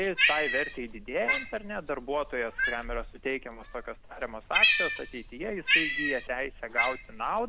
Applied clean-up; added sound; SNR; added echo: none; Cat; -2 dB; none.